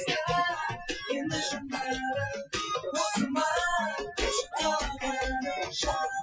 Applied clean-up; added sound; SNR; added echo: classical method Wiener filter.